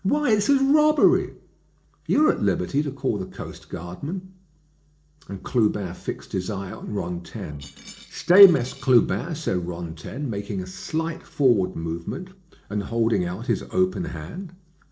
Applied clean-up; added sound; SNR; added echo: neural separator model SepFormer DNS4.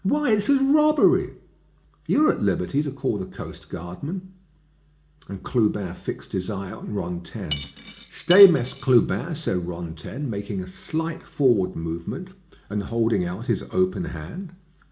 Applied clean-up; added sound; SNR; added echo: none; Cutlery, silverware / Dishes, pots, and pans; 11 dB; reverberation time 0.4 s.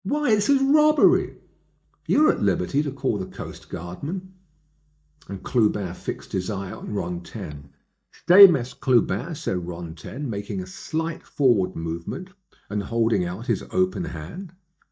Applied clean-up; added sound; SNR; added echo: neural mask model DeepFilterNet 3.